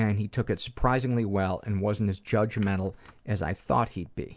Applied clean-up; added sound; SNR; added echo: none; none; none; none.